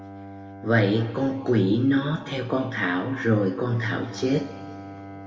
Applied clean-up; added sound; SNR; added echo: none; Bowed string instrument; 18 dB; reverberation time 1.9 s.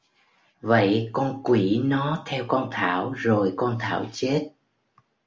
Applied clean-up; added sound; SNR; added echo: none; none; none; none.